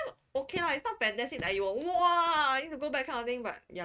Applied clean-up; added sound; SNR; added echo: neural mask model RNNoise.